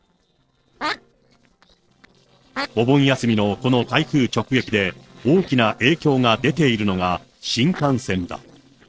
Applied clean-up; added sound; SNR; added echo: neural separator model SepFormer DNS4.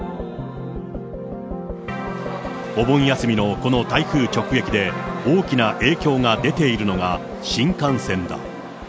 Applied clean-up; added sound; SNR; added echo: none; none; none; none.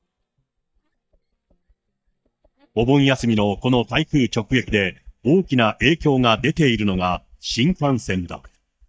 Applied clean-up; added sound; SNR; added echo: neural mask model DeepFilterNet 3.